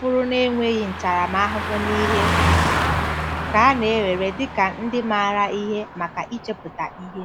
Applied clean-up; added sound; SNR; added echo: none; Car passing by; 3 dB; none.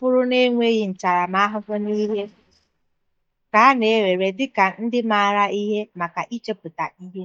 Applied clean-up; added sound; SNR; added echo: neural mask model DeepFilterNet 3.